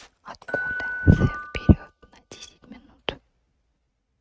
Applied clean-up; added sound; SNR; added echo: neural mask model RNNoise.